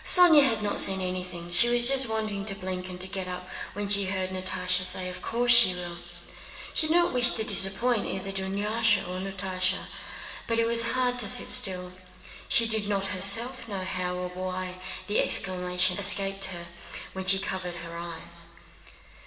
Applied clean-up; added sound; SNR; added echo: none; none; none; reverberation time 2.3 s.